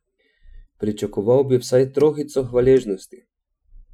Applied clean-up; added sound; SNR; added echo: classical method Wiener filter.